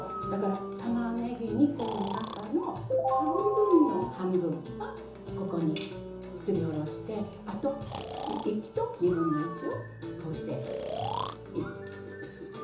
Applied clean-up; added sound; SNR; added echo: none; Breathing; 11 dB; reverberation time 0.6 s.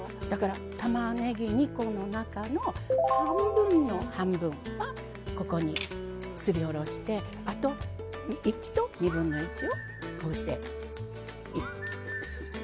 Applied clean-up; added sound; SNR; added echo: none; none; none; none.